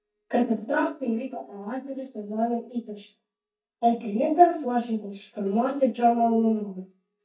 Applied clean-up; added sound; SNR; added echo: neural mask model DeepFilterNet 3.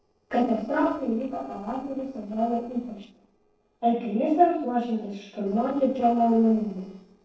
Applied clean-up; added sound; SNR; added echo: neural separator model SepFormer DNS4.